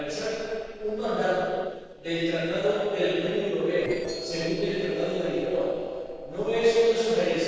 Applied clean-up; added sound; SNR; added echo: neural separator model SepFormer DNS4.